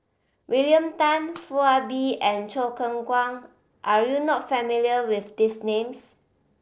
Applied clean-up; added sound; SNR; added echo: neural separator model SepFormer DNS4.